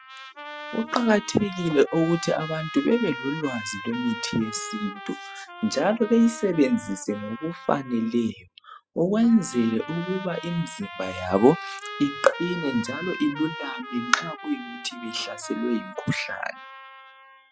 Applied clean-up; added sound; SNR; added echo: classical method spectral subtraction.